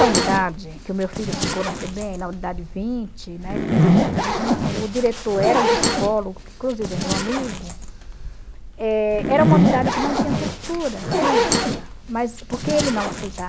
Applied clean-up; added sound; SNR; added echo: none; Zipper (clothing); -2 dB; none.